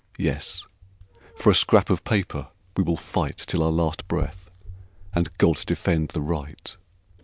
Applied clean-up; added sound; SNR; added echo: none; Bicycle; 16 dB; none.